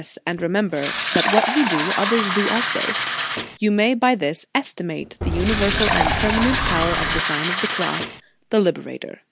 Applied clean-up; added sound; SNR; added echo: none; Fill (with liquid) + Subway, metro, underground; 0 dB; none.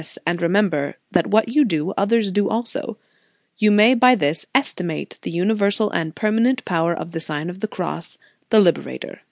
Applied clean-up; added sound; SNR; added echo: none; none; none; none.